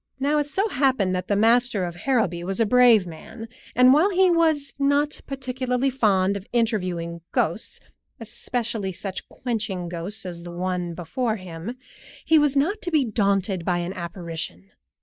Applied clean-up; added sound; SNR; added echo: neural mask model Resemble Enhance denoiser.